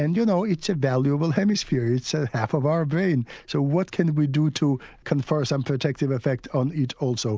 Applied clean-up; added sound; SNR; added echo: none; none; none; none.